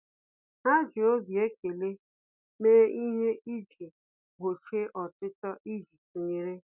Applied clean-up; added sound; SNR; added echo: none; none; none; none.